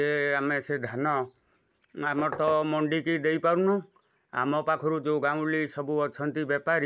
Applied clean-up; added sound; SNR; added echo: none; Knock; 9 dB; none.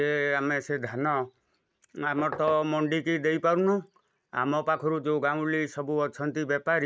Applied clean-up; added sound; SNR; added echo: neural mask model RNNoise.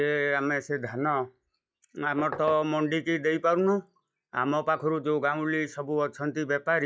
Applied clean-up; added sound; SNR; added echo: classical method log-MMSE.